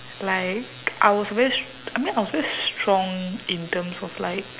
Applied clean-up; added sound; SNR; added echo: none; none; none; none.